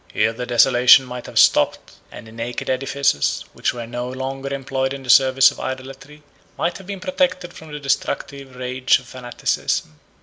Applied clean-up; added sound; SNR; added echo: none; none; none; none.